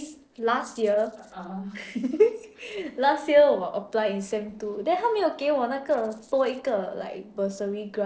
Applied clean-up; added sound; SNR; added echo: neural separator model SepFormer DNS4.